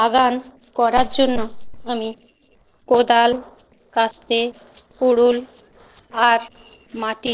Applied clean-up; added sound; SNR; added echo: neural separator model SepFormer DNS4.